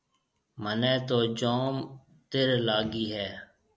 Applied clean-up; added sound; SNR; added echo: none; none; none; none.